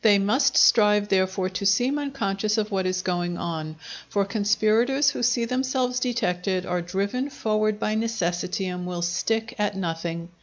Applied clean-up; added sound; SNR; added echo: none; none; none; none.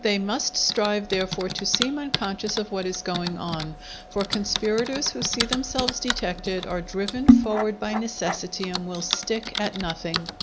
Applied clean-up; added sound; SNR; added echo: none; Typing; 1 dB; none.